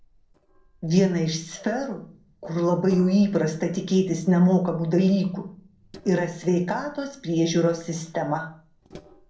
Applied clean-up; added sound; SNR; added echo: neural separator model SepFormer DNS4.